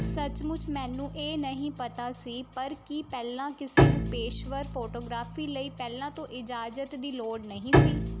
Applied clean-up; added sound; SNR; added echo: none; Bowed string instrument; -4 dB; none.